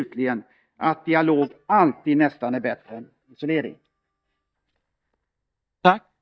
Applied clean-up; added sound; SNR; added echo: neural mask model DeepFilterNet 3.